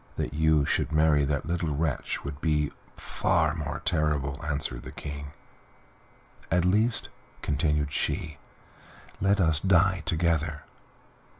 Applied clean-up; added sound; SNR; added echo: none; none; none; none.